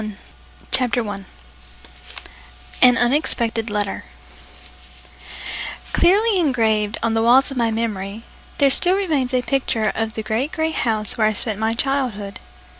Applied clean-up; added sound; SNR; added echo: none; none; none; none.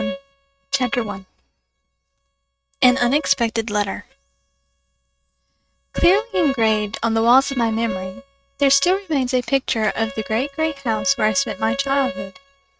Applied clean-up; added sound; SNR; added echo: neural mask model RNNoise.